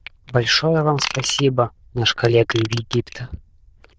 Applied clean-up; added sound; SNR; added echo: neural diffusion model UNIVERSE++.